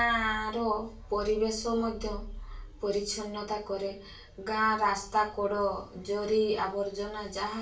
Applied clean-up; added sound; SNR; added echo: none; none; none; reverberation time 0.3 s.